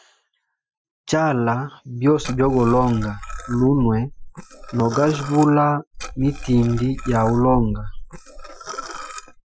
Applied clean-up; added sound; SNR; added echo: classical method Wiener filter.